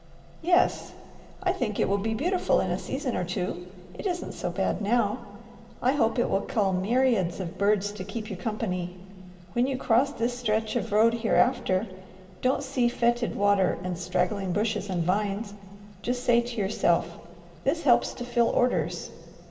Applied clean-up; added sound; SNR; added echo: none; none; none; reverberation time 1.8 s.